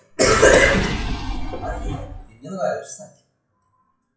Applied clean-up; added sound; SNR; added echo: classical method WPE with log-MMSE.